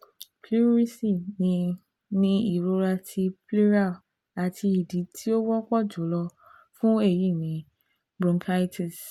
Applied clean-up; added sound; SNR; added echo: none; none; none; none.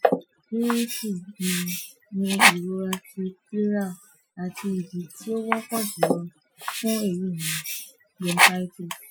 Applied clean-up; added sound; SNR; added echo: classical method Wiener filter.